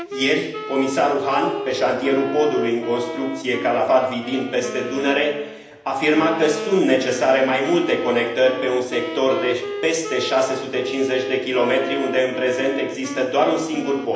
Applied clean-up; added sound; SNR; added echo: none; Wind instrument, woodwind instrument; 10 dB; reverberation time 0.9 s.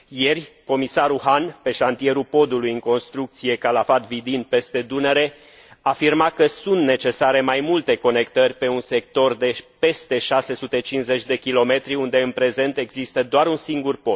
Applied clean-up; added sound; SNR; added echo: none; none; none; none.